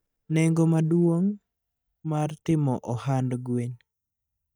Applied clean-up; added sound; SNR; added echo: neural mask model DeepFilterNet 3.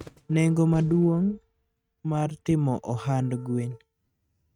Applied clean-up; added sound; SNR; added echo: neural mask model RNNoise.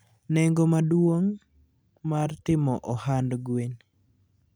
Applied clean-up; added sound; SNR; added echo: none; none; none; none.